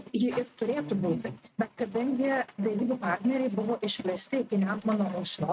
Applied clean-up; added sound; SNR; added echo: neural mask model RNNoise.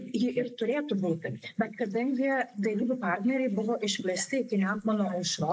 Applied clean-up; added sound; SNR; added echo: neural mask model Resemble Enhance denoiser.